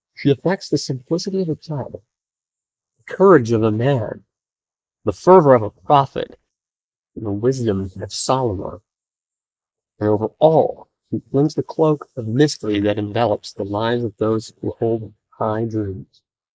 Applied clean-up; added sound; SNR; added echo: neural mask model Resemble Enhance denoiser.